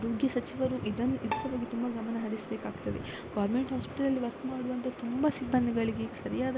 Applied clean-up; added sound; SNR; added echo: none; Bowed string instrument; 11 dB; none.